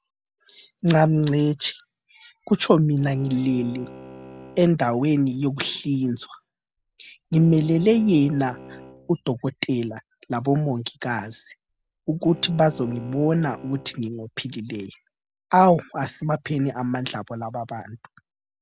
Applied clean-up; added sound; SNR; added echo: none; Bowed string instrument; 19 dB; none.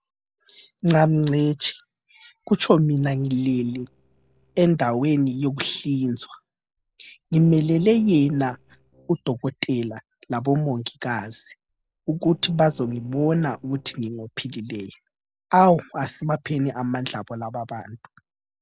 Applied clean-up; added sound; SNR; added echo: neural separator model SepFormer DNS4.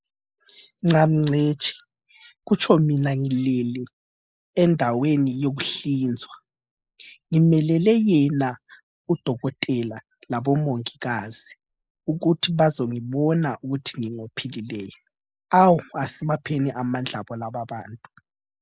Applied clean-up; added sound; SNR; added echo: neural mask model Resemble Enhance denoiser.